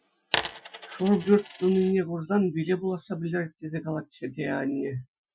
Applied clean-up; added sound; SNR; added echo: classical method Wiener filter.